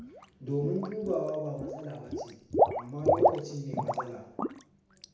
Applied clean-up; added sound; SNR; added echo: none; Water / Liquid; -4 dB; reverberation time 0.8 s.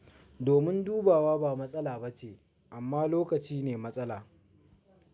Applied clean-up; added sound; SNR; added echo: none; none; none; none.